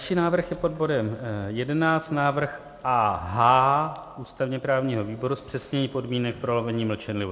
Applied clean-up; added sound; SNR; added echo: none; none; none; none.